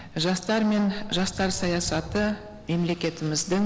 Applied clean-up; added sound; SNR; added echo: none; Crow; 14 dB; none.